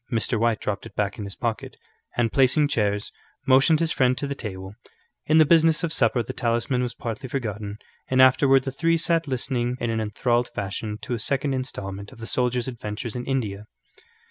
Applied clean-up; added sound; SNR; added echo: none; none; none; none.